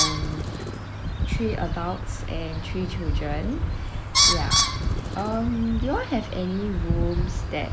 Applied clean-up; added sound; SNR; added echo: none; Bird; 3 dB; none.